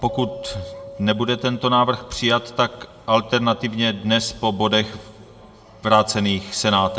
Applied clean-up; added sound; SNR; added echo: none; Keyboard (musical); 19 dB; reverberation time 1.4 s.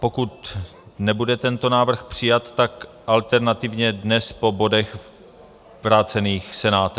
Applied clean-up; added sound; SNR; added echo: none; none; none; none.